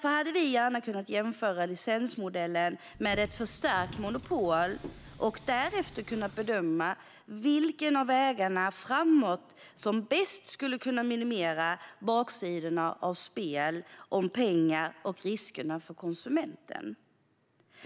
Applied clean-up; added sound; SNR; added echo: none; Subway, metro, underground; 16 dB; none.